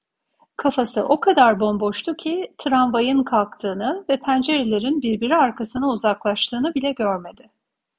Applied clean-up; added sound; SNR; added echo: none; none; none; none.